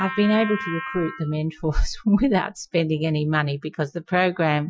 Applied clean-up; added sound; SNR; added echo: classical method Wiener filter.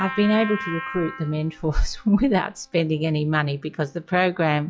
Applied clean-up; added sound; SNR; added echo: classical method log-MMSE.